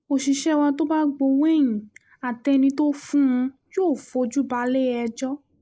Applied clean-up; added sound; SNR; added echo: neural mask model Resemble Enhance denoiser.